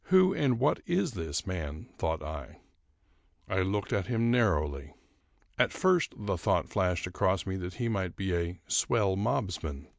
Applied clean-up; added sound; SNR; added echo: none; none; none; none.